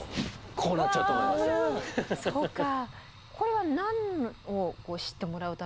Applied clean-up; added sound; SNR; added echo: none; Fire; 19 dB; none.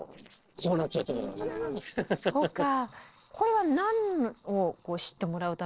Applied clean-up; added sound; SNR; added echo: neural separator model SepFormer DNS4.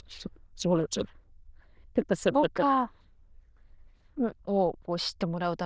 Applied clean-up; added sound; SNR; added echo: neural diffusion model UNIVERSE++.